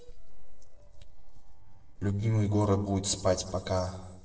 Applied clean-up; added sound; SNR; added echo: neural separator model SepFormer DNS4.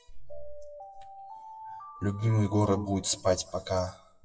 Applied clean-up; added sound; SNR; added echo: classical method WPE with log-MMSE.